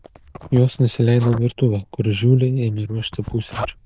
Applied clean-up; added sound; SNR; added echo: neural diffusion model UNIVERSE++.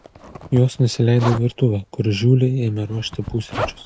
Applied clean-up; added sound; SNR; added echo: none; Zipper (clothing); 14 dB; none.